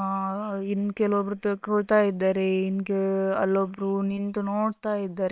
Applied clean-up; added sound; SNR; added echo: neural separator model SepFormer WHAM!.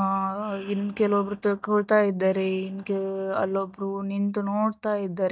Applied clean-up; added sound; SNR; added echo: neural mask model DeepFilterNet 3.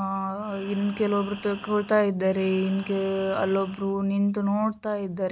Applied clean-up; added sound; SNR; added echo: none; Breathing; 18 dB; none.